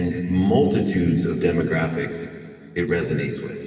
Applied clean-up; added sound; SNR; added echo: none; none; none; reverberation time 2.3 s.